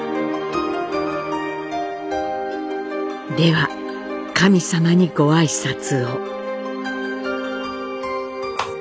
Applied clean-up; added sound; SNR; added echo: none; none; none; none.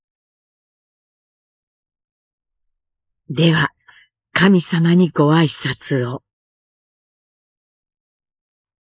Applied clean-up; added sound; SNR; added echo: neural mask model Resemble Enhance denoiser.